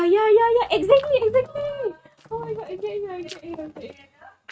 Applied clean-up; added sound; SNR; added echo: neural mask model RNNoise.